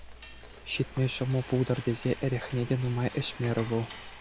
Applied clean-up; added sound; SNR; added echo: none; Frying (food); 14 dB; none.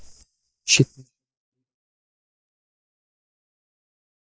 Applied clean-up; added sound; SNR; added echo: neural mask model DeepFilterNet 3.